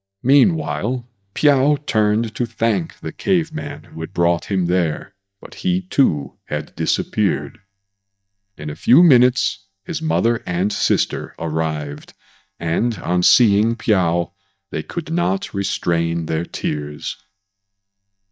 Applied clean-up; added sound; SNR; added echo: neural mask model DeepFilterNet 3.